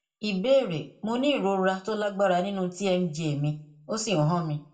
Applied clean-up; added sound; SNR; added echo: none; none; none; reverberation time 0.3 s.